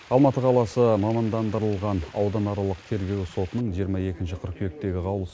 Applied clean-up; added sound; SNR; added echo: none; none; none; none.